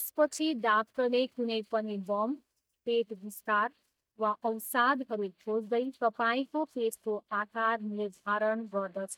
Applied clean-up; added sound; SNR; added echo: neural mask model DeepFilterNet 3.